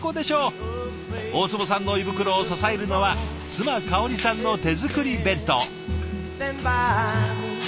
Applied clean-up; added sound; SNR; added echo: none; Bowed string instrument; 13 dB; none.